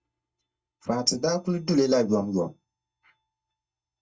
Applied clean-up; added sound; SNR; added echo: neural mask model DeepFilterNet 3.